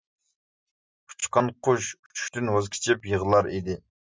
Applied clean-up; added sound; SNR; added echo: none; none; none; none.